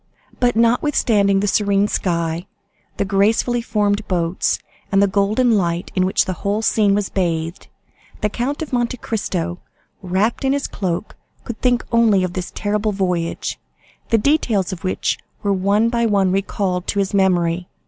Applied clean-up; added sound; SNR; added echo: none; none; none; none.